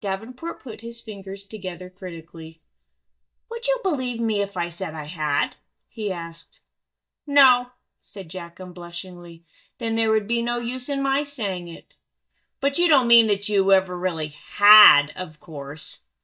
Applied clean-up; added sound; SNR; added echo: neural mask model DeepFilterNet 3.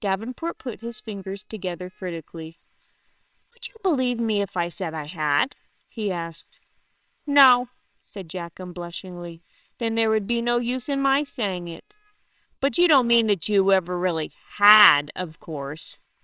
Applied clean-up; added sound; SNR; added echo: neural separator model SepFormer WHAMR!.